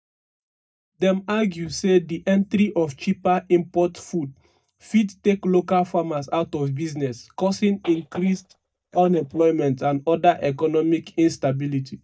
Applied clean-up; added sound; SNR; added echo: neural mask model DeepFilterNet 3.